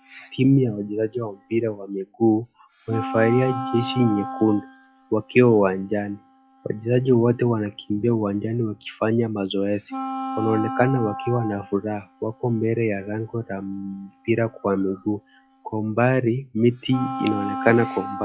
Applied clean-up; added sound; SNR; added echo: classical method log-MMSE.